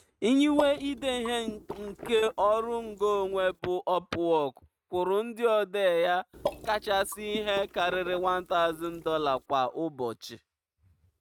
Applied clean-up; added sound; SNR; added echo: neural mask model RNNoise.